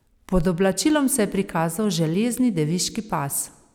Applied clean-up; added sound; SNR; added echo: none; none; none; none.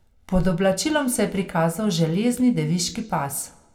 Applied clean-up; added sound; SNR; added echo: none; none; none; reverberation time 0.2 s.